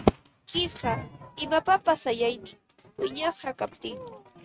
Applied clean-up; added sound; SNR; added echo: neural mask model RNNoise.